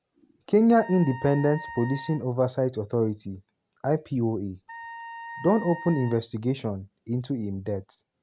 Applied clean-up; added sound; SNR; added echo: none; Wind instrument, woodwind instrument; 15 dB; none.